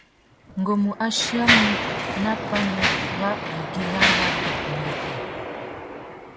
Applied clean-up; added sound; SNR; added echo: none; Mechanisms; -2 dB; none.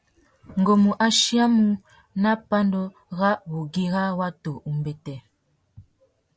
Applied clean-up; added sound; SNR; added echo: none; none; none; none.